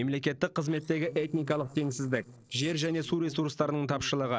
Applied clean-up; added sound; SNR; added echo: neural separator model SepFormer DNS4.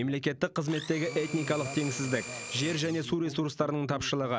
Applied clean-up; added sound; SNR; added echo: none; Domestic sounds, home sounds; 11 dB; none.